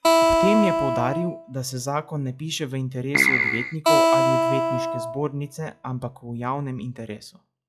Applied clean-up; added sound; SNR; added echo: classical method log-MMSE.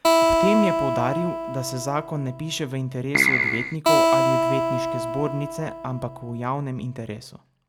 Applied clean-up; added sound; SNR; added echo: none; Acoustic guitar + Keyboard (musical); -4 dB; none.